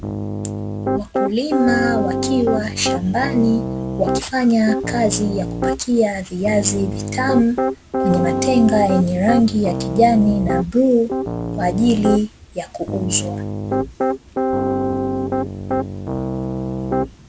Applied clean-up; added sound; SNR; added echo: none; Piano; 3 dB; none.